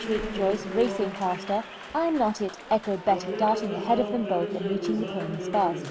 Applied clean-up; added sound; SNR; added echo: none; Applause; 6 dB; none.